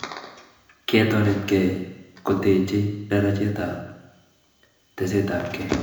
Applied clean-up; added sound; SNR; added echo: none; none; none; reverberation time 0.9 s.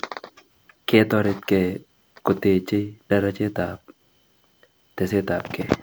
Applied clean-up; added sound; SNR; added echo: none; none; none; none.